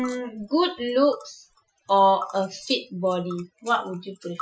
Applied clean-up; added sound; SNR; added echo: classical method Wiener filter.